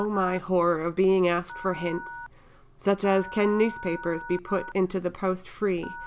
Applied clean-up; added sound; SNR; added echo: none; Telephone; 15 dB; none.